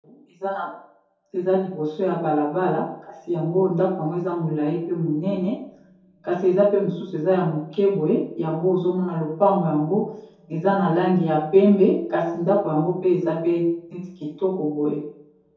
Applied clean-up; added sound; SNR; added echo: none; none; none; reverberation time 2.3 s.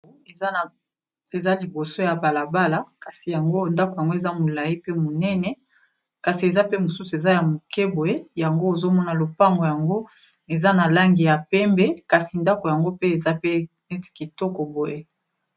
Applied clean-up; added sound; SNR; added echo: none; none; none; none.